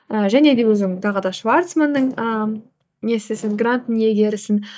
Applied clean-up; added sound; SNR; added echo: neural mask model DeepFilterNet 3.